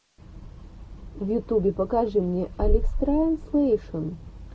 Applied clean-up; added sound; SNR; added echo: none; none; none; none.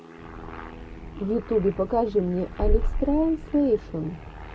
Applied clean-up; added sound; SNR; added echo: none; Aircraft; 20 dB; none.